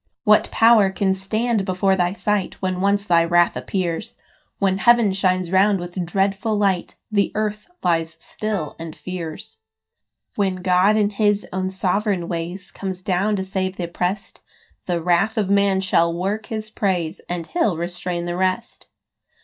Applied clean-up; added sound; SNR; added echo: neural mask model DeepFilterNet 3.